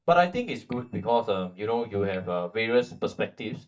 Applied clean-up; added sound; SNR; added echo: neural mask model DeepFilterNet 3.